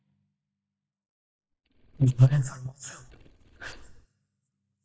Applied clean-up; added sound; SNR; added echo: neural mask model DeepFilterNet 3.